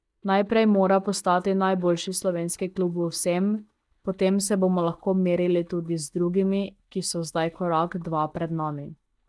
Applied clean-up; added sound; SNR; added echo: neural mask model DeepFilterNet 3.